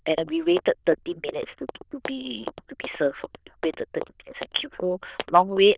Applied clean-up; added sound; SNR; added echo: neural diffusion model UNIVERSE++.